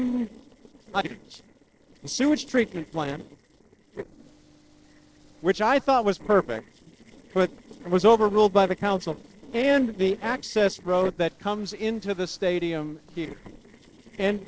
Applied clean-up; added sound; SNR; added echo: neural separator model SepFormer DNS4.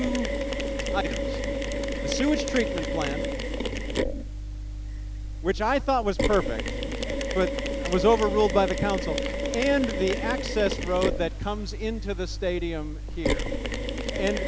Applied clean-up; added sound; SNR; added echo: none; Mechanisms; 0 dB; none.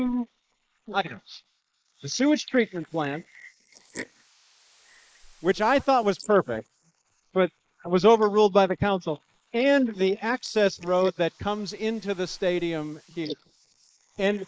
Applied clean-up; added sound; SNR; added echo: neural mask model Resemble Enhance denoiser.